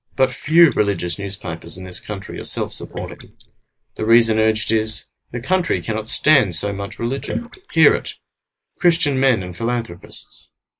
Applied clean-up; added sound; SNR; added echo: neural mask model Resemble Enhance denoiser.